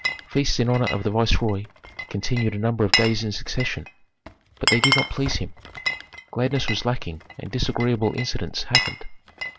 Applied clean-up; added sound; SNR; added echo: none; Glass; 5 dB; none.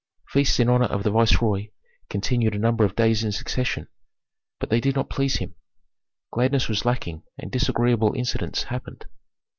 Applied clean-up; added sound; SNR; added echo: none; none; none; none.